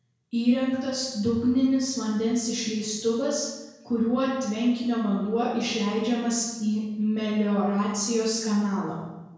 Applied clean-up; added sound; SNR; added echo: none; none; none; reverberation time 1.0 s.